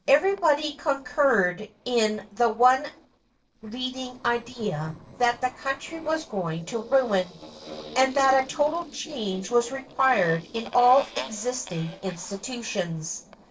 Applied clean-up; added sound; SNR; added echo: neural separator model SepFormer DNS4.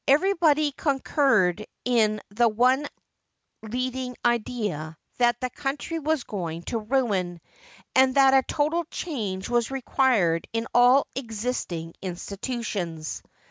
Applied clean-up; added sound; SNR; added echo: none; none; none; none.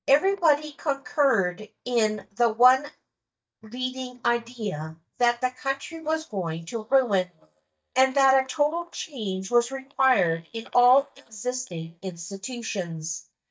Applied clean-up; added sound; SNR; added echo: neural mask model DeepFilterNet 3.